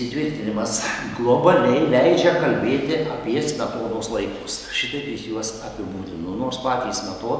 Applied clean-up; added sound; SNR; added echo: none; none; none; none.